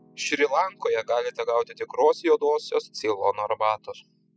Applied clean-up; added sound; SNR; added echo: classical method spectral subtraction.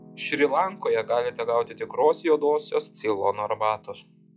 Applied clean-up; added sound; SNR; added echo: classical method log-MMSE.